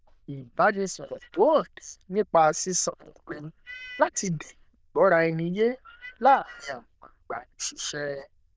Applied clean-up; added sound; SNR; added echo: neural diffusion model UNIVERSE++.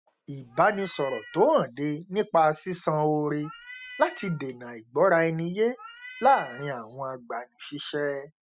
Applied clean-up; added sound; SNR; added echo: classical method spectral subtraction.